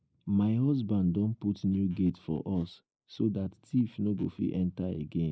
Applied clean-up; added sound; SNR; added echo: neural mask model Resemble Enhance denoiser.